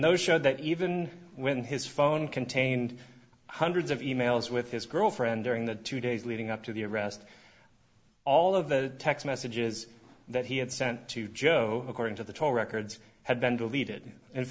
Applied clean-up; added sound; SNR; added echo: none; none; none; none.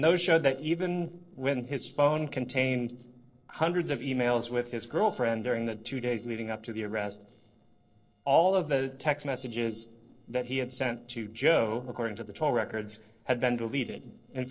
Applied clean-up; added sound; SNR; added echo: neural separator model SepFormer DNS4.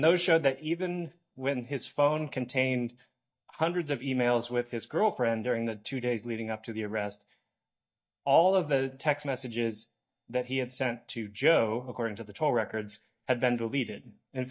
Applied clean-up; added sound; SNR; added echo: neural mask model DeepFilterNet 3.